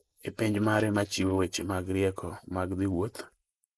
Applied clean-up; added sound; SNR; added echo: neural mask model Resemble Enhance denoiser.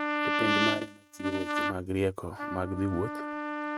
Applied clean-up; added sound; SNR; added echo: neural mask model RNNoise.